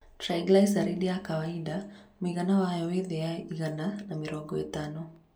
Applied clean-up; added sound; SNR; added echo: none; none; none; none.